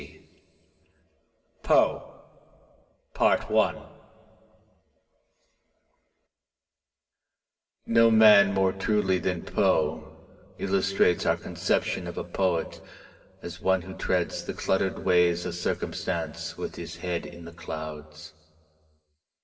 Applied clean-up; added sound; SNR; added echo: none; none; none; reverberation time 2.1 s.